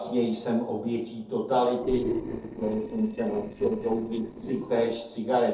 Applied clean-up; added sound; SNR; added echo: neural separator model SepFormer DNS4.